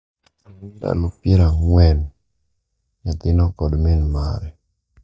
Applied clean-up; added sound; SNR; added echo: neural mask model DeepFilterNet 3.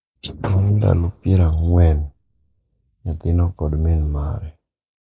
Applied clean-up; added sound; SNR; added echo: neural mask model Resemble Enhance denoiser.